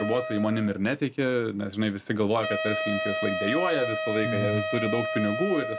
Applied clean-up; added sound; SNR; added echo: none; Wind instrument, woodwind instrument; 4 dB; none.